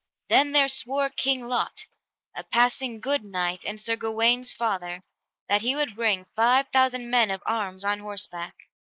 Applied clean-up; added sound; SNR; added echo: neural mask model Resemble Enhance denoiser.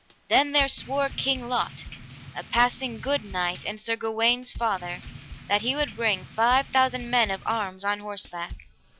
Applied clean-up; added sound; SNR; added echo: none; Drip / Rain + Drum / Drum kit; 15 dB; none.